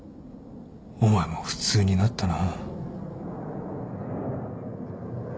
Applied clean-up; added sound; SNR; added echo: none; none; none; none.